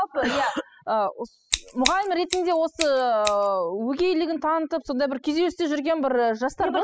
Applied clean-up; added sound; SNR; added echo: classical method spectral subtraction.